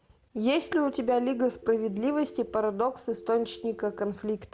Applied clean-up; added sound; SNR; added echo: none; Telephone; 17 dB; none.